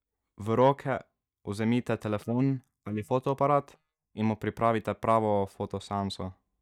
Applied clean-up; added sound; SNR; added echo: neural mask model DeepFilterNet 3.